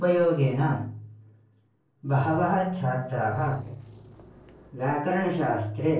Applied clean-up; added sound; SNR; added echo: neural separator model SepFormer DNS4.